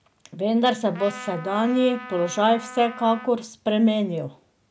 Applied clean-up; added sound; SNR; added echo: none; Trumpet; 16 dB; none.